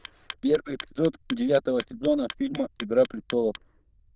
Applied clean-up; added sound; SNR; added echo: neural diffusion model UNIVERSE++.